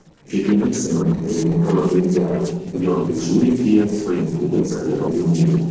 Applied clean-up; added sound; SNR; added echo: neural separator model SepFormer DNS4.